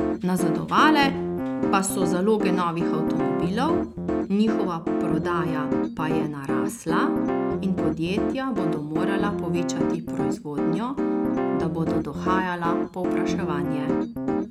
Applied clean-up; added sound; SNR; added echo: none; Piano; -1 dB; none.